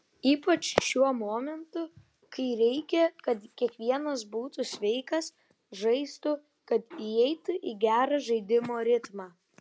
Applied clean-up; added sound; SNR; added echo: none; none; none; none.